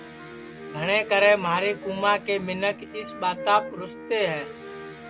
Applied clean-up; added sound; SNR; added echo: none; Electric guitar + Wind instrument, woodwind instrument; 12 dB; none.